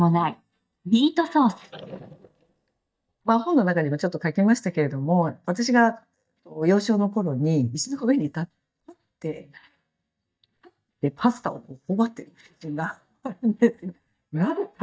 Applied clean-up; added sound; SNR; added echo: neural mask model DeepFilterNet 3.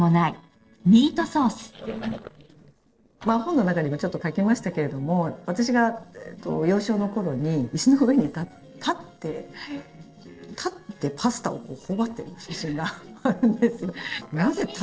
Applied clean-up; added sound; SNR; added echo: neural separator model SepFormer DNS4.